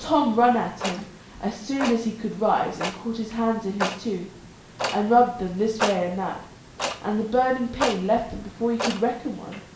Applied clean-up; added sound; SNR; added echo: none; Clock; 9 dB; reverberation time 0.6 s.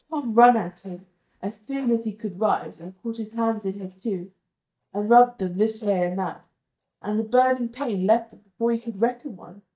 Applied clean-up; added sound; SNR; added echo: neural mask model DeepFilterNet 3.